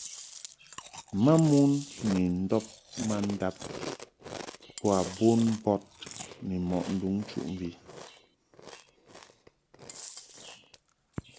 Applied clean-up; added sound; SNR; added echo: none; Chewing, mastication; 14 dB; none.